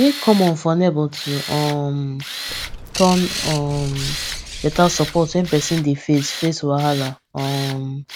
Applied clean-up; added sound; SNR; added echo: none; Bird + Tools; 10 dB; none.